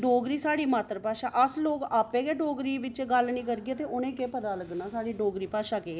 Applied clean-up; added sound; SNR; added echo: none; none; none; none.